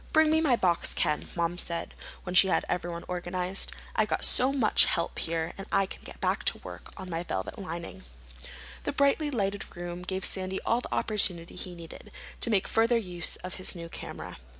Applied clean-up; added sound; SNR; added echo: none; none; none; none.